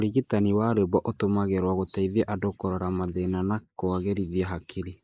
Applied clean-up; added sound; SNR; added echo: neural mask model Resemble Enhance denoiser.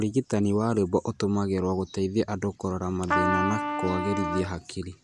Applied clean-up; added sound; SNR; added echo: none; Trumpet; 2 dB; none.